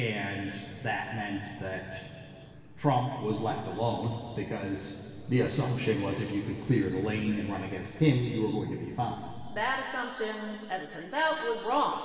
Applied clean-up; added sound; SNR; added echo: none; none; none; reverberation time 2.4 s.